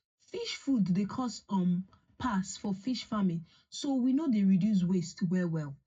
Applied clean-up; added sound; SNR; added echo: none; none; none; reverberation time 0.4 s.